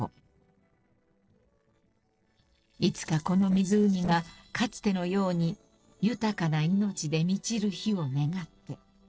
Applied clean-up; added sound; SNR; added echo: neural separator model SepFormer DNS4.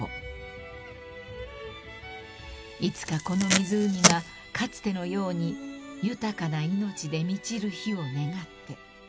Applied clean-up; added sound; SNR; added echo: none; Packing tape, duct tape; -3 dB; none.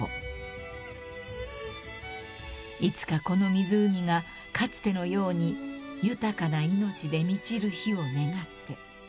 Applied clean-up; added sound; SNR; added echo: none; none; none; none.